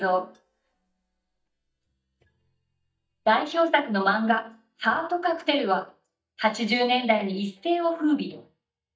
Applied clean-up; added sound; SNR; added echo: neural mask model DeepFilterNet 3.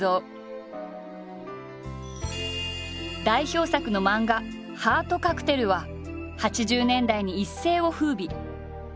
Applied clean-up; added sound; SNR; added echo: none; none; none; none.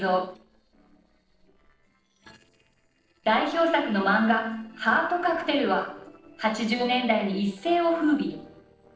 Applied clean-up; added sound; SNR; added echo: neural separator model SepFormer DNS4.